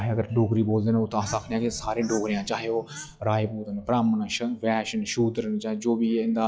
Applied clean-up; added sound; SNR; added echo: classical method log-MMSE.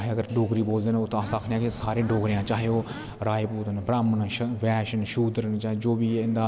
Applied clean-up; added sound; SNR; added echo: none; Bird / Fowl; 14 dB; none.